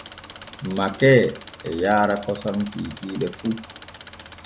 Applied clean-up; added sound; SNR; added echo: none; Engine; 17 dB; none.